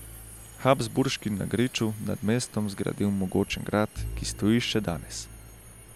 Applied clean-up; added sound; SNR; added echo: none; Bowed string instrument + Subway, metro, underground; 15 dB; none.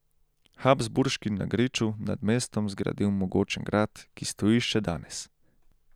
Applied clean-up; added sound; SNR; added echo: none; none; none; none.